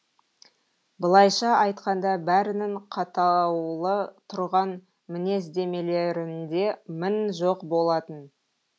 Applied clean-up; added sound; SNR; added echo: none; none; none; none.